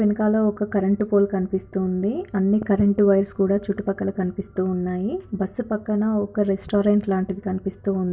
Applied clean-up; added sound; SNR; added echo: none; none; none; none.